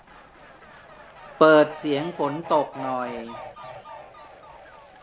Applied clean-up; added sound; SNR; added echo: none; Fowl; 15 dB; none.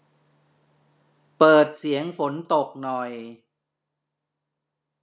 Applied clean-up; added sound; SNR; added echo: none; none; none; none.